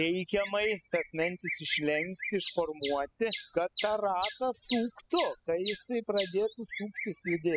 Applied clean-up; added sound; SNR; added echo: classical method spectral subtraction.